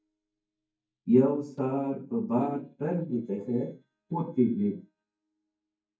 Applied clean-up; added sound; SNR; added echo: neural mask model DeepFilterNet 3.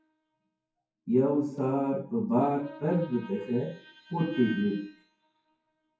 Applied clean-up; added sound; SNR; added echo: classical method WPE with log-MMSE.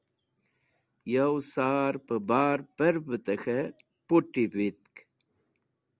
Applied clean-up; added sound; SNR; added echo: none; none; none; none.